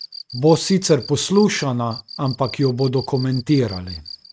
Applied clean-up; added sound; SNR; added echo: neural mask model RNNoise.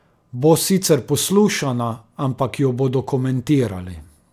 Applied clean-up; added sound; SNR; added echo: none; none; none; none.